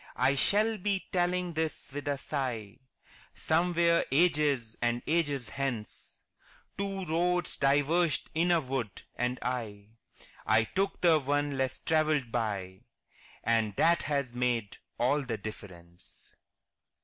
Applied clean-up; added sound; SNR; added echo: none; none; none; none.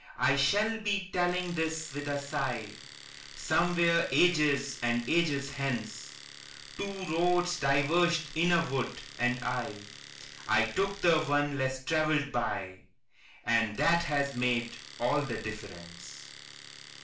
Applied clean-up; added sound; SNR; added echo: none; Domestic sounds, home sounds; 17 dB; reverberation time 0.4 s.